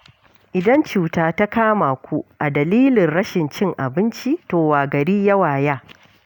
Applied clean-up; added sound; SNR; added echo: none; none; none; none.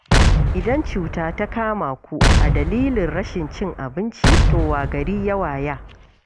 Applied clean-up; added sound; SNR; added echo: none; Explosion; -5 dB; none.